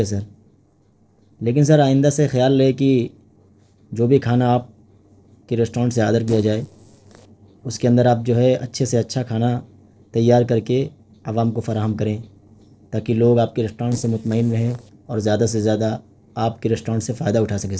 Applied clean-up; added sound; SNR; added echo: neural separator model SepFormer DNS4.